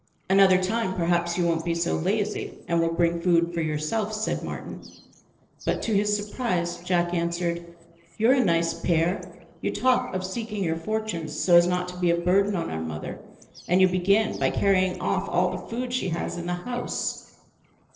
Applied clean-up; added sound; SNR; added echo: neural separator model SepFormer DNS4.